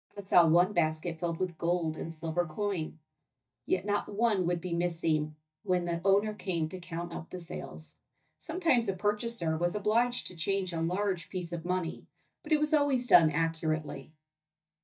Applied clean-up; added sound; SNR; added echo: neural mask model DeepFilterNet 3.